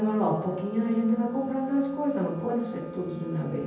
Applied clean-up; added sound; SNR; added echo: none; Wind instrument, woodwind instrument; 14 dB; reverberation time 0.9 s.